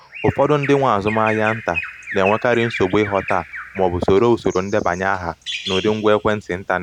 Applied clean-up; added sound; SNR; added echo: none; Bird vocalization, bird call, bird song; 13 dB; none.